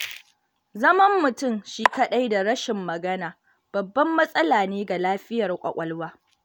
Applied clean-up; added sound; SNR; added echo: none; none; none; none.